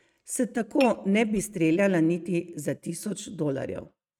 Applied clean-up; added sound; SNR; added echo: neural mask model RNNoise.